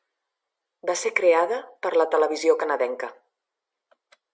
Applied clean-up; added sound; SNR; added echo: none; none; none; none.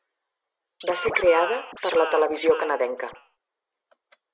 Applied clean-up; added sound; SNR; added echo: none; Scratching (performance technique); 9 dB; none.